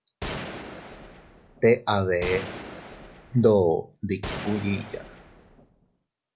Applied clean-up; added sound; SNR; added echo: none; Gunshot, gunfire; 12 dB; none.